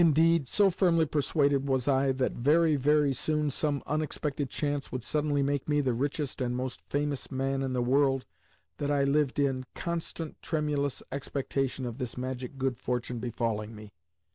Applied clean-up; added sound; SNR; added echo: none; none; none; none.